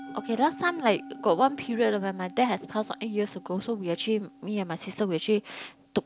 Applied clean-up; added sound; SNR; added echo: none; Musical instrument; 18 dB; none.